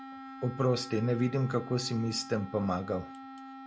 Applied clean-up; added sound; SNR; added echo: none; Wind instrument, woodwind instrument; 13 dB; none.